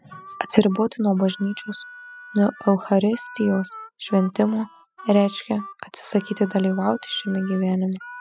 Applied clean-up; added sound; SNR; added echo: classical method spectral subtraction.